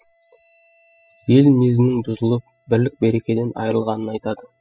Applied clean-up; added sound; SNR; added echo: classical method spectral subtraction.